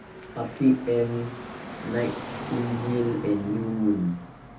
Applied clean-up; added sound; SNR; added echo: none; Car passing by / Traffic noise, roadway noise; 11 dB; reverberation time 0.3 s.